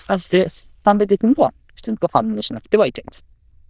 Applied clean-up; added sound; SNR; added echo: neural diffusion model UNIVERSE++.